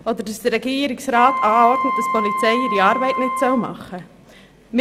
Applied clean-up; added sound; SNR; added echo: none; Wind instrument, woodwind instrument; 4 dB; none.